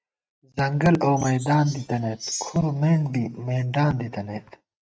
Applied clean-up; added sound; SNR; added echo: neural mask model RNNoise.